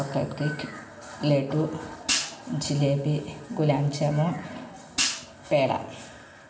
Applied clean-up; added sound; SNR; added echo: none; Hi-hat; 3 dB; reverberation time 1.9 s.